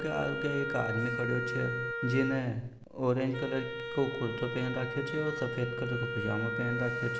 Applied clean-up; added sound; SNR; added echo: none; Wind instrument, woodwind instrument; 4 dB; none.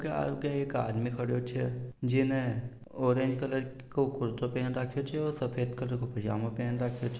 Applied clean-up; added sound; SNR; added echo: none; none; none; none.